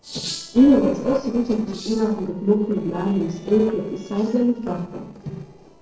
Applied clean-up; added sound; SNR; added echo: neural separator model SepFormer DNS4.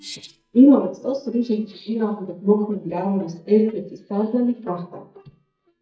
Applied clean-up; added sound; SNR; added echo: neural mask model DeepFilterNet 3.